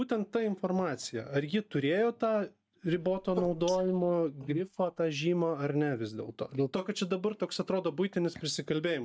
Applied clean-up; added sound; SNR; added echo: neural mask model DeepFilterNet 3.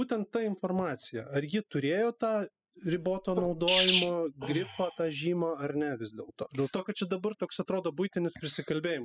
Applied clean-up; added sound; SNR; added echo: classical method spectral subtraction.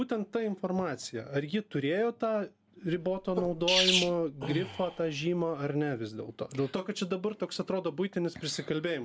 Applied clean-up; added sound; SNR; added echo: none; Sneeze; 3 dB; none.